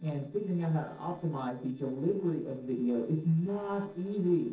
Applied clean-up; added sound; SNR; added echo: neural separator model SepFormer DNS4.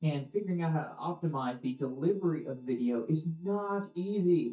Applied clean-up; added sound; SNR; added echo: neural mask model DeepFilterNet 3.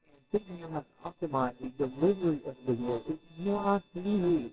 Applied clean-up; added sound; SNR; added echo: neural separator model SepFormer WHAMR!.